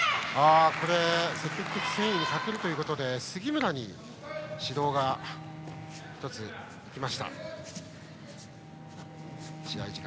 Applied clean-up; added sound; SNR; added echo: none; Bowed string instrument; 18 dB; none.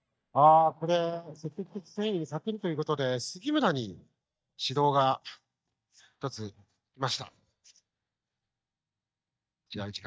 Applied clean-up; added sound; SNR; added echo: neural mask model DeepFilterNet 3.